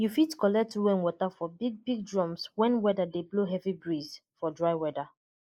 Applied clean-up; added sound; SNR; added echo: neural mask model Resemble Enhance denoiser.